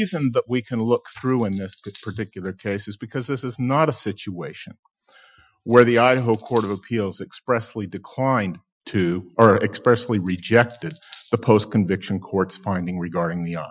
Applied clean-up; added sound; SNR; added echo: classical method Wiener filter.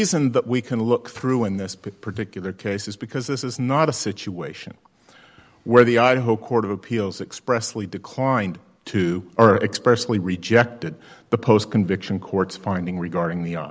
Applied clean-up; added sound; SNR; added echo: none; none; none; none.